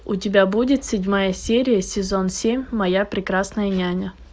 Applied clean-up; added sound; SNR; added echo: none; none; none; none.